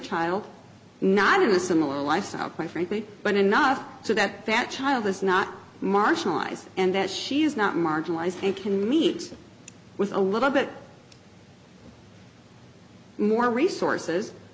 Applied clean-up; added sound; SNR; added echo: none; none; none; none.